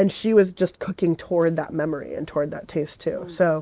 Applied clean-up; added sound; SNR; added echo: none; none; none; none.